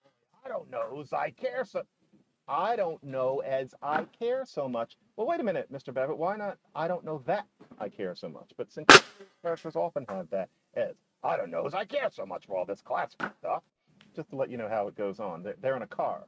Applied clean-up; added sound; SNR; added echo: neural mask model RNNoise.